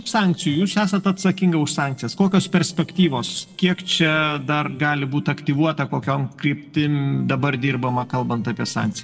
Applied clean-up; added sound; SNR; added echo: neural separator model SepFormer DNS4.